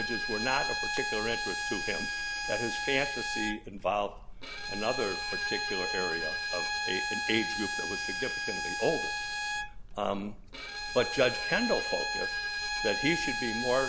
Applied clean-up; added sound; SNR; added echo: none; Bowed string instrument; 1 dB; none.